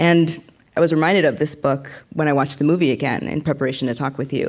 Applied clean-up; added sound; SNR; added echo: none; none; none; none.